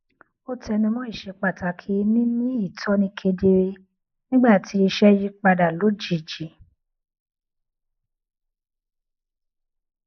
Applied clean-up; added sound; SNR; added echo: neural mask model Resemble Enhance denoiser.